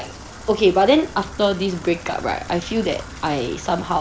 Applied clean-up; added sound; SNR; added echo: none; Bathtub (filling or washing) / Water tap, faucet; 18 dB; none.